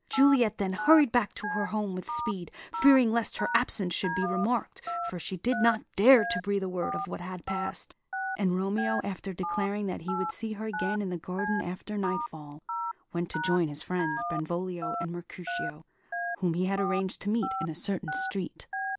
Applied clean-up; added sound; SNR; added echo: none; Telephone; 7 dB; none.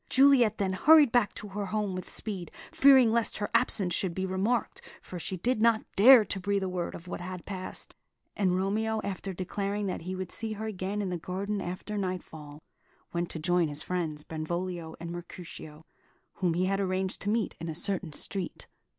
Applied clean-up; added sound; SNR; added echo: none; none; none; none.